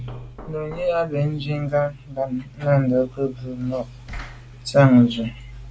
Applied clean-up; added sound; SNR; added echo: none; Knock; 20 dB; none.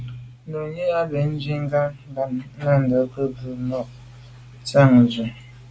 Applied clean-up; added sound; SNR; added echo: none; none; none; none.